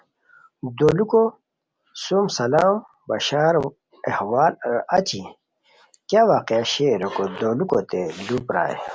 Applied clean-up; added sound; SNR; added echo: none; none; none; none.